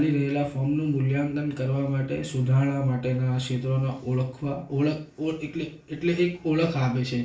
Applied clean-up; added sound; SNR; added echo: none; none; none; reverberation time 0.4 s.